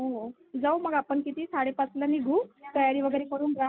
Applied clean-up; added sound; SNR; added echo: none; none; none; none.